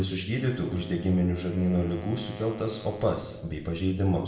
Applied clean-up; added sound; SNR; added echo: none; Wind instrument, woodwind instrument; 18 dB; reverberation time 0.8 s.